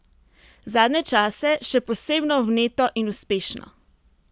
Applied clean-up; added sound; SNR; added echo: none; none; none; none.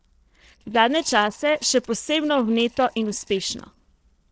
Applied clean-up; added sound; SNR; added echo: neural separator model SepFormer DNS4.